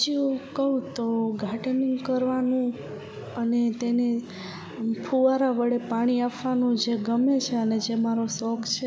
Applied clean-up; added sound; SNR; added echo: none; none; none; none.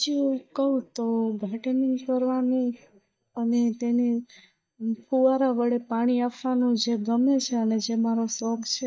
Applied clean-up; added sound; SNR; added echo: neural mask model DeepFilterNet 3.